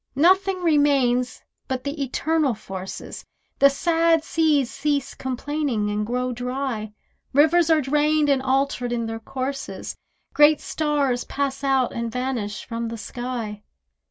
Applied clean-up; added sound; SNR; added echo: none; none; none; none.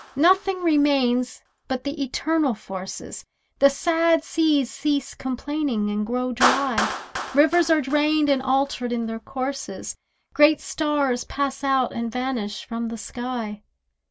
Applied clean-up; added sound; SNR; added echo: none; Clapping; 12 dB; none.